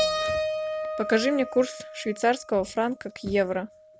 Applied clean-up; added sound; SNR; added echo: none; Keyboard (musical); 5 dB; none.